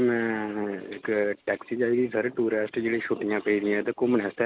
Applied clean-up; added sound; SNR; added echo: none; none; none; none.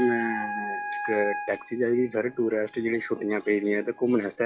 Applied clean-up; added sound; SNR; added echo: classical method log-MMSE.